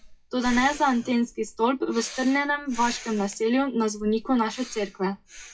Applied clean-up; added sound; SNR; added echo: classical method WPE with log-MMSE.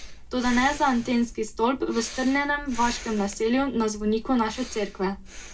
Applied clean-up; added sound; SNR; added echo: none; Breathing; 13 dB; reverberation time 0.1 s.